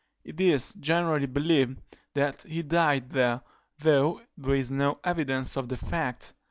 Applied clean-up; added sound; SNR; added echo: none; none; none; none.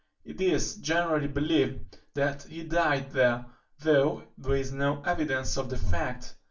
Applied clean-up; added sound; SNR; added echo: none; none; none; reverberation time 0.3 s.